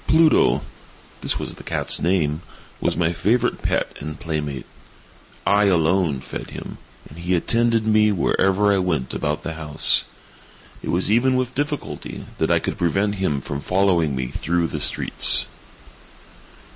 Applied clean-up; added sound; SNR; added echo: none; none; none; none.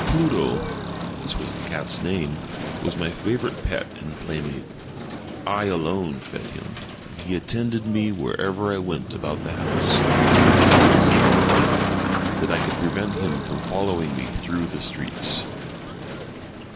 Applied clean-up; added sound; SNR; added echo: none; Motor vehicle (road); -3 dB; none.